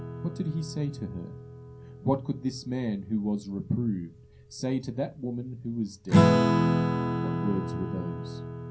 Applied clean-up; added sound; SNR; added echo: none; Acoustic guitar / Strum; -3 dB; reverberation time 0.3 s.